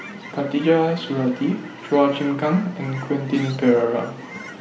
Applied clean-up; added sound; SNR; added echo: none; Chirp, tweet / Fowl; 18 dB; none.